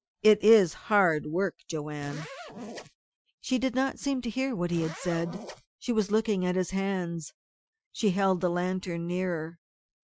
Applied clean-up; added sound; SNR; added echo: classical method Wiener filter.